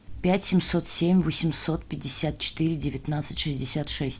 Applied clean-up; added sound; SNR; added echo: none; none; none; none.